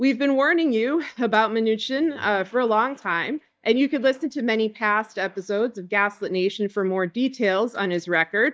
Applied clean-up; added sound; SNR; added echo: neural mask model DeepFilterNet 3.